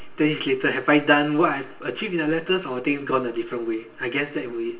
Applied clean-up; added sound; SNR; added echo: none; none; none; reverberation time 0.2 s.